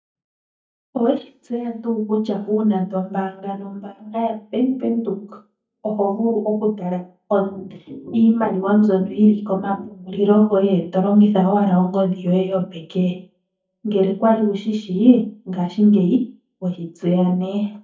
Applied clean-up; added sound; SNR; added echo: neural mask model DeepFilterNet 3.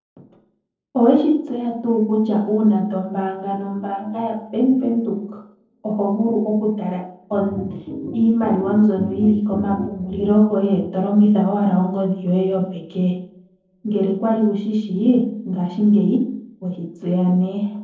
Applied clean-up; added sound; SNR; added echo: neural separator model SepFormer DNS4.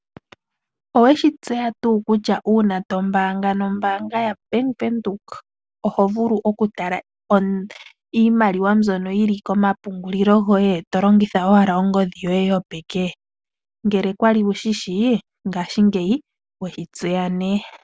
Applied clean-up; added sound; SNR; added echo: none; none; none; none.